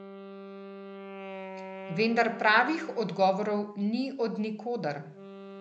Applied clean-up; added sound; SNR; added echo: none; Wind instrument, woodwind instrument; 14 dB; none.